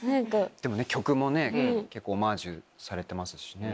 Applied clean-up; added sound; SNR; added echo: none; none; none; none.